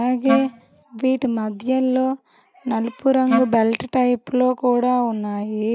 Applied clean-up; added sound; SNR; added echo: none; Wind instrument, woodwind instrument; 5 dB; none.